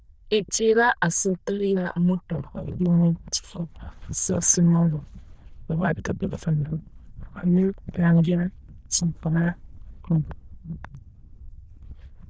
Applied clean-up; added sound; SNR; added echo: neural diffusion model UNIVERSE++.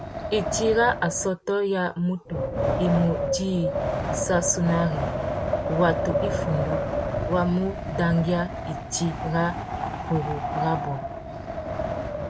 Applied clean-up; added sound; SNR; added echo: none; Wind; 2 dB; none.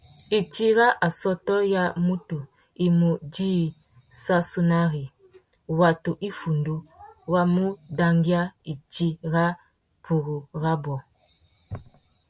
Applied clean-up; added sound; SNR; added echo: none; none; none; none.